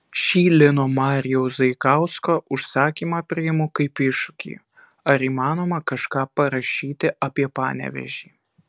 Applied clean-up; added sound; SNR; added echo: none; none; none; none.